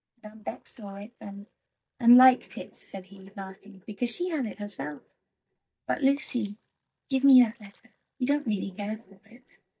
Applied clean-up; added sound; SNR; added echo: neural mask model DeepFilterNet 3.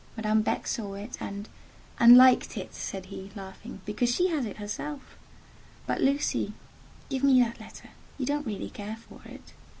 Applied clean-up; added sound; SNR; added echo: none; none; none; none.